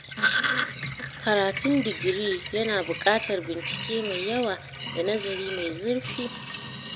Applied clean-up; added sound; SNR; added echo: none; Sink (filling or washing); 4 dB; none.